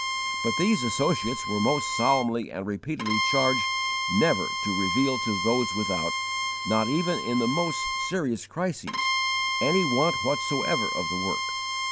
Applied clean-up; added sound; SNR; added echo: none; Bowed string instrument; 1 dB; none.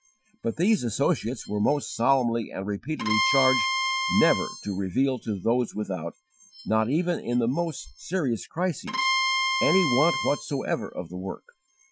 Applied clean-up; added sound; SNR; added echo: classical method Wiener filter.